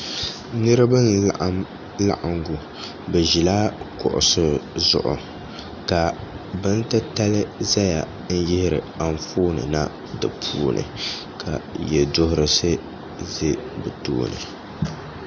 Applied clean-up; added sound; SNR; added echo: none; none; none; none.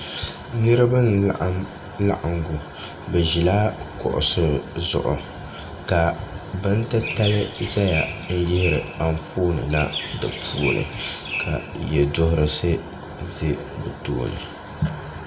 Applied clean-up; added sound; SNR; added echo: none; Chirp, tweet; 9 dB; reverberation time 0.4 s.